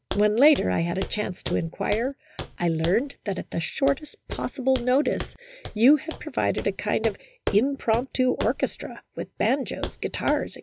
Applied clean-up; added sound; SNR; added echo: none; Walk, footsteps; 13 dB; none.